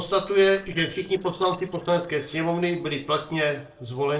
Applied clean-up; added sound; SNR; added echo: neural separator model SepFormer DNS4.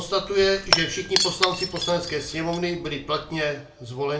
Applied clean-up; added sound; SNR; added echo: none; Shatter / Crushing; 3 dB; reverberation time 0.3 s.